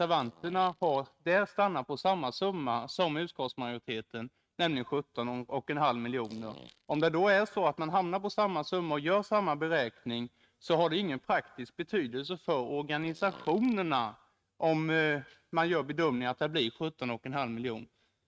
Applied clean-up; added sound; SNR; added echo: neural mask model RNNoise.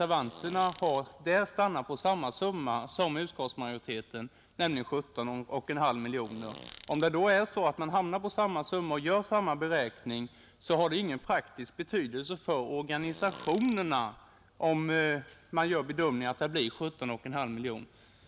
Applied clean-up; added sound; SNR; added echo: none; Fart; 18 dB; none.